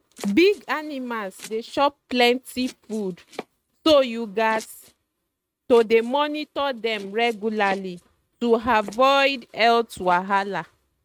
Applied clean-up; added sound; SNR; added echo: neural mask model RNNoise.